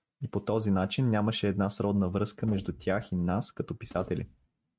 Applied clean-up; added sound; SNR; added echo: neural mask model RNNoise.